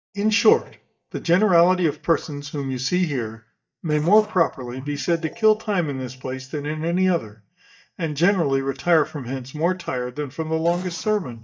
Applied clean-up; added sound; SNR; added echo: neural mask model DeepFilterNet 3.